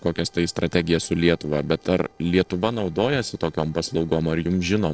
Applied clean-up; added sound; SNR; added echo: neural separator model SepFormer DNS4.